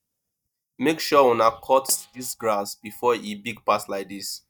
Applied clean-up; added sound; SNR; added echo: neural mask model DeepFilterNet 3.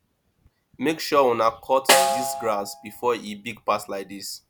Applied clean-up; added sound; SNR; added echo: none; Snare drum; 0 dB; none.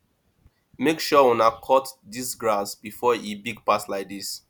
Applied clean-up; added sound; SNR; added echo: none; none; none; none.